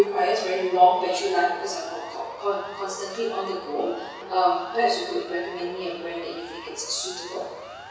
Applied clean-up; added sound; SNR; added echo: none; Siren; 15 dB; reverberation time 1.1 s.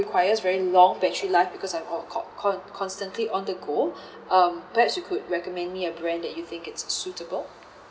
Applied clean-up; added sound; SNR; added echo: none; none; none; none.